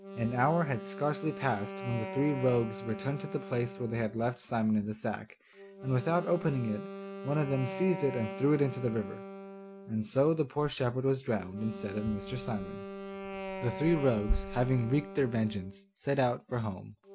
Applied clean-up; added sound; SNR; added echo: none; Wind instrument, woodwind instrument; 11 dB; none.